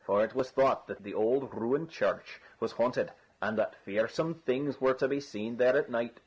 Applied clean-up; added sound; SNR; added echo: none; none; none; none.